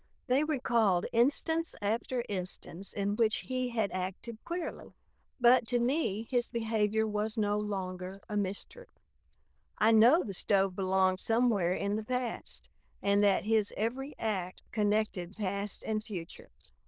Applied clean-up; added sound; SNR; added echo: neural diffusion model UNIVERSE++.